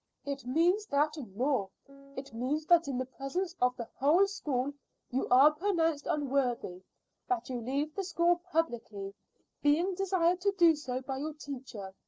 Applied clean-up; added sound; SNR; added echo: neural separator model SepFormer DNS4.